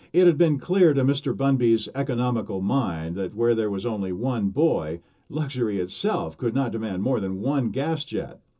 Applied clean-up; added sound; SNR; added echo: none; none; none; reverberation time 0.2 s.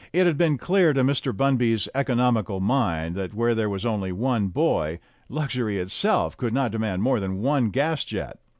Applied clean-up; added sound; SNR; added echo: none; none; none; none.